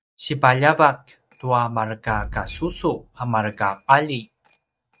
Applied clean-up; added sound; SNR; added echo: neural mask model DeepFilterNet 3.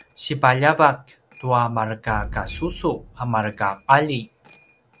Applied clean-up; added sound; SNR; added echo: none; Explosion + Coin (dropping); 16 dB; none.